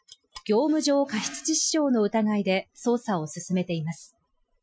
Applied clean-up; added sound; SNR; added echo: classical method Wiener filter.